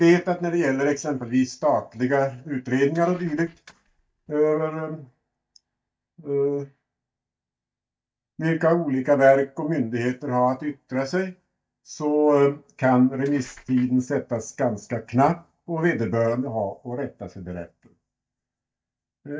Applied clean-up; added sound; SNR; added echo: neural mask model DeepFilterNet 3.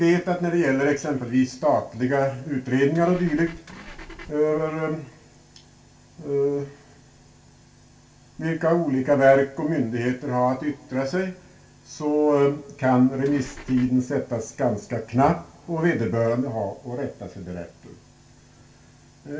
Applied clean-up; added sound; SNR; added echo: none; Engine / Car; 16 dB; reverberation time 0.3 s.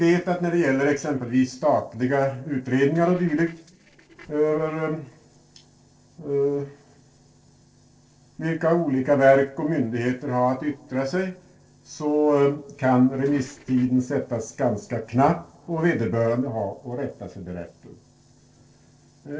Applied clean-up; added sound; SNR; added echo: neural separator model SepFormer DNS4.